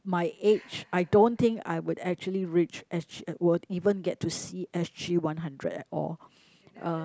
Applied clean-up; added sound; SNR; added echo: none; none; none; none.